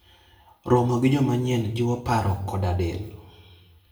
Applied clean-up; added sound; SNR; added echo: none; none; none; reverberation time 0.6 s.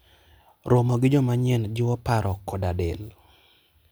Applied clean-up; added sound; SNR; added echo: none; none; none; none.